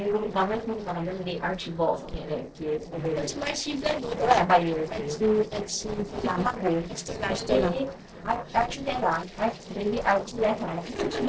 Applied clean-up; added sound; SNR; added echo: neural separator model SepFormer DNS4.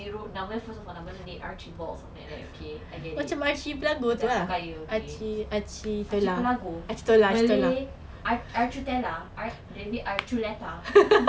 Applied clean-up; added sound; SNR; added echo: none; none; none; none.